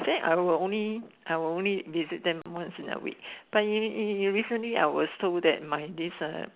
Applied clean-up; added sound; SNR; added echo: none; none; none; none.